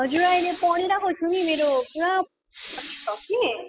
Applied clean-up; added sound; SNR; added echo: classical method spectral subtraction.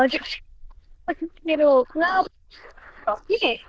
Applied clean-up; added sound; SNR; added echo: neural diffusion model UNIVERSE++.